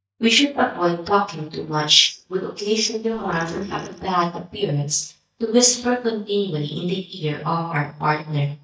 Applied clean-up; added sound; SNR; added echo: neural mask model DeepFilterNet 3.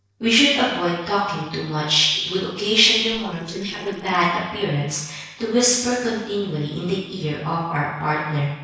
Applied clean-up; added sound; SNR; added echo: neural separator model SepFormer DNS4.